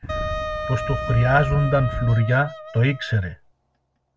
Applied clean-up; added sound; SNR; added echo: none; Wind instrument, woodwind instrument + Wind; 6 dB; none.